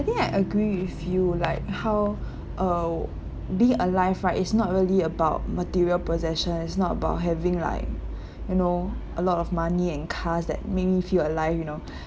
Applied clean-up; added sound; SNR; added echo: none; none; none; none.